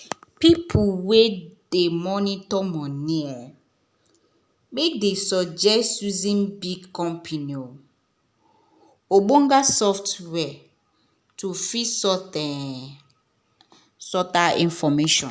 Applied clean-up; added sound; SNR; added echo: none; none; none; none.